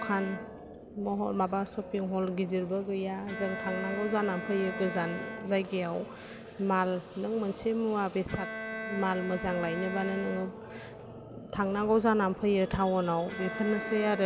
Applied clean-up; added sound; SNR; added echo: none; Bowed string instrument; 11 dB; none.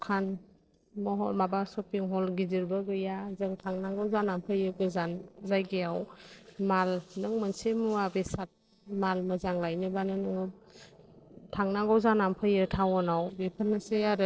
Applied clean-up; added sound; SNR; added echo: neural separator model SepFormer DNS4.